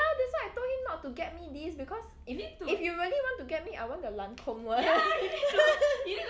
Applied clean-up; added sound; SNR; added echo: none; none; none; none.